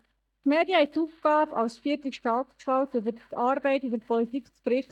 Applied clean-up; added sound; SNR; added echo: neural mask model DeepFilterNet 3.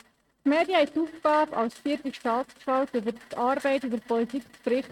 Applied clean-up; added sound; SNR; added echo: neural mask model RNNoise.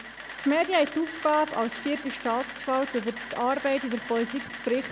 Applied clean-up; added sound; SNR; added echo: none; Camera; 8 dB; none.